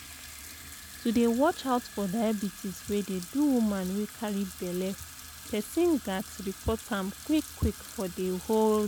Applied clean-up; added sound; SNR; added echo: none; Sink (filling or washing) / Water tap, faucet; 15 dB; none.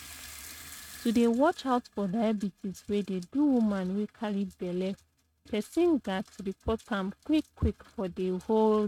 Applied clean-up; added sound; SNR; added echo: neural mask model RNNoise.